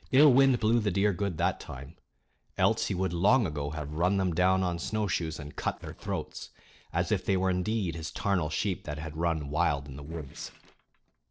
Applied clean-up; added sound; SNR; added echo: neural separator model SepFormer DNS4.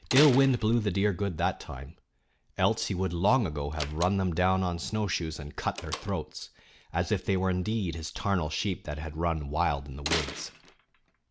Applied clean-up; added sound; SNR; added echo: none; Slam; 13 dB; none.